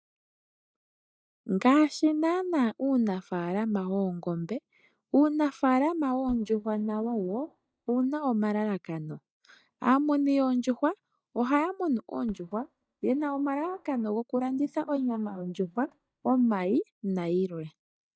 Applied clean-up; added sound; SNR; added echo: neural mask model DeepFilterNet 3.